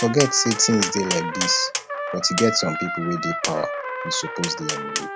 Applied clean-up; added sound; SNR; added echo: none; Tap + Trumpet; 4 dB; none.